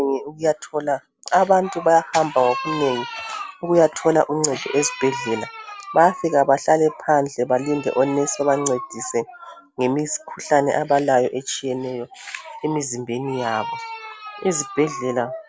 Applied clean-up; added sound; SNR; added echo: none; none; none; none.